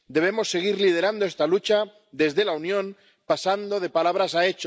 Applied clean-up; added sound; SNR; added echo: none; none; none; none.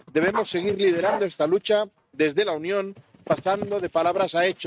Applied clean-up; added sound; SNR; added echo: neural mask model RNNoise.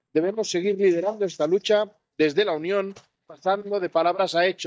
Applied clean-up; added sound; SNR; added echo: neural mask model DeepFilterNet 3.